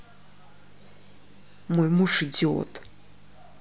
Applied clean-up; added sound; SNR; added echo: none; none; none; none.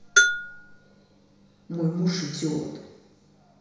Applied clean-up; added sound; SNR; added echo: none; Bell; -4 dB; reverberation time 1.0 s.